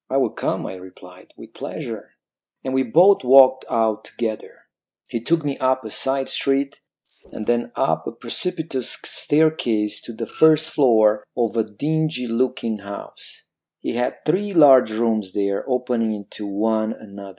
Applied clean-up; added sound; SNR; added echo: neural mask model Resemble Enhance denoiser.